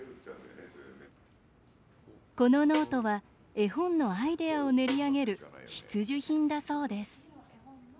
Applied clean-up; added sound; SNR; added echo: none; Snare drum; 13 dB; none.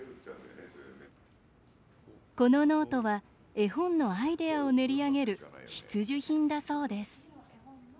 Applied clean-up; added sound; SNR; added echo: none; none; none; none.